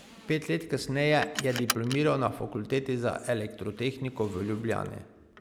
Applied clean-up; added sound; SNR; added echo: none; Car; 12 dB; none.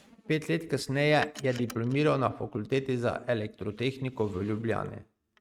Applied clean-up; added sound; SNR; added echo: neural mask model RNNoise.